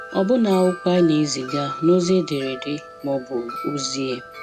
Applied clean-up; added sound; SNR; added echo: none; Wind chime; 14 dB; none.